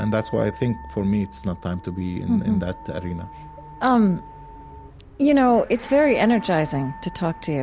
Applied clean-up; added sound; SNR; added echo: none; Motorcycle / Accelerating, revving, vroom + Wind instrument, woodwind instrument; 17 dB; none.